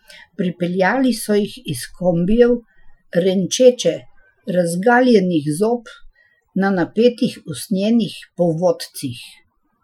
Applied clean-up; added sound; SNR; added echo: classical method Wiener filter.